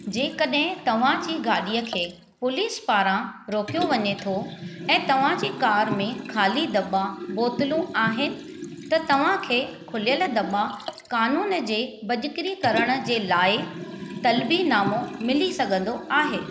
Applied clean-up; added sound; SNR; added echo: none; Liquid; 11 dB; none.